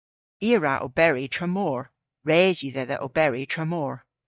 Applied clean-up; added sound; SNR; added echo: neural mask model DeepFilterNet 3.